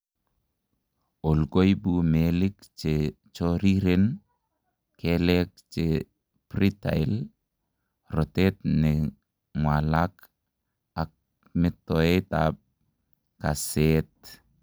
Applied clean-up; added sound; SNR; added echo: none; none; none; none.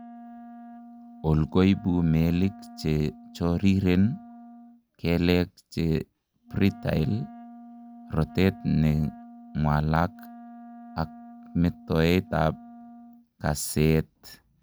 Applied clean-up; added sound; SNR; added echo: none; Wind instrument, woodwind instrument; 20 dB; none.